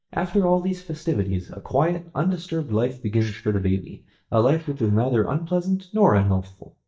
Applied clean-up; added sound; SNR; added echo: neural mask model DeepFilterNet 3.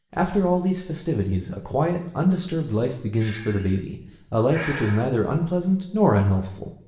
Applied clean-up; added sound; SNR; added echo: none; Breathing; 19 dB; reverberation time 0.8 s.